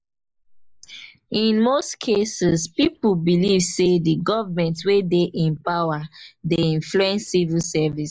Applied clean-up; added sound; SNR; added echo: neural mask model Resemble Enhance denoiser.